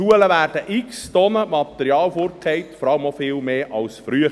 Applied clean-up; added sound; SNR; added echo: none; none; none; none.